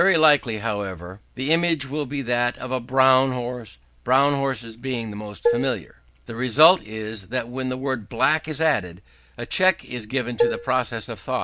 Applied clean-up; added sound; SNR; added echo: none; Dishes, pots, and pans; 2 dB; none.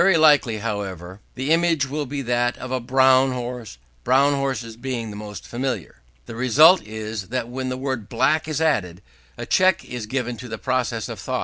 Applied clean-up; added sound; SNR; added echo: none; none; none; none.